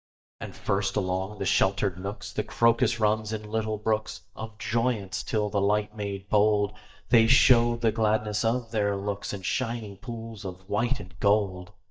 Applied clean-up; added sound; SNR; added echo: neural mask model DeepFilterNet 3.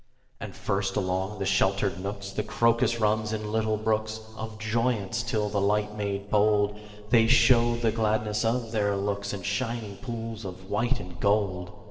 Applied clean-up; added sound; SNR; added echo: neural separator model SepFormer DNS4.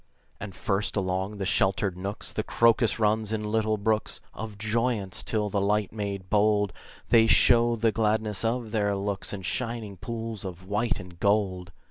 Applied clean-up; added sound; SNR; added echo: none; none; none; none.